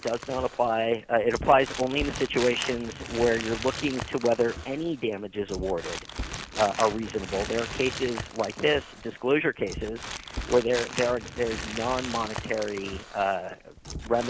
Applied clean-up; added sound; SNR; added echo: none; Crumpling, crinkling; 10 dB; none.